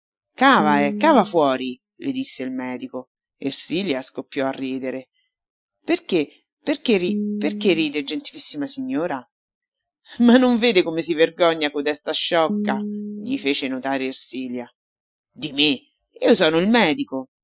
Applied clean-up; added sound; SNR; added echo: classical method Wiener filter.